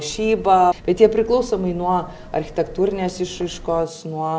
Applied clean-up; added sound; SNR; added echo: none; Subway, metro, underground; 18 dB; none.